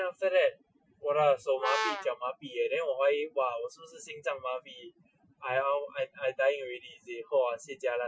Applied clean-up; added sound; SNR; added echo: classical method Wiener filter.